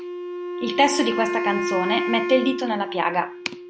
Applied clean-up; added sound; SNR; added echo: none; Wind instrument, woodwind instrument; 4 dB; none.